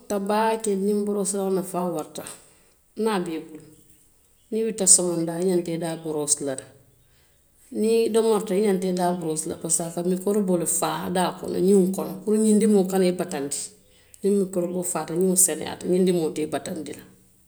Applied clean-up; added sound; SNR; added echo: none; none; none; none.